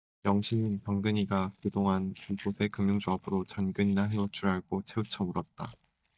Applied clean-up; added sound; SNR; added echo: neural mask model DeepFilterNet 3.